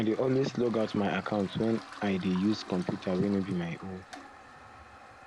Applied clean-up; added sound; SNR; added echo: none; Toilet flush; 16 dB; none.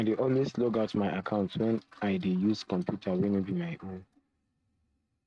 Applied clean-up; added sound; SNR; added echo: neural mask model RNNoise.